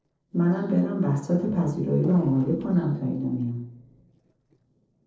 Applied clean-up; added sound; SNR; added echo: neural separator model SepFormer DNS4.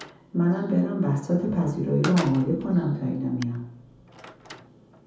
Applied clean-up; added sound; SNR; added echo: none; Slam; 16 dB; reverberation time 0.7 s.